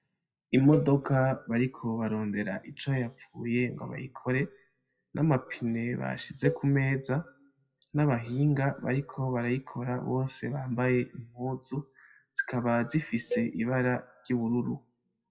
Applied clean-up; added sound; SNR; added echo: classical method WPE with log-MMSE.